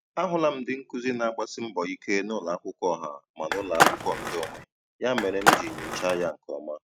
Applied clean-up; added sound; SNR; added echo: none; Skateboard; -4 dB; none.